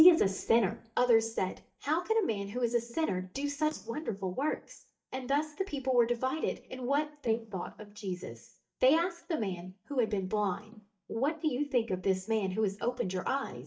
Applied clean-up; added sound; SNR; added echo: neural mask model DeepFilterNet 3.